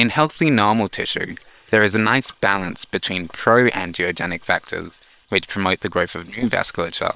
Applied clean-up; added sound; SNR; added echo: neural separator model SepFormer WHAM!.